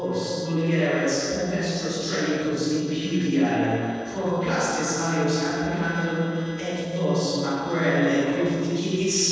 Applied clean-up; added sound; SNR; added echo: neural separator model SepFormer DNS4.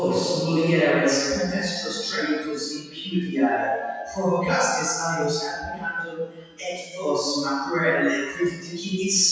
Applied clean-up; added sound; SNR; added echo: classical method WPE with log-MMSE.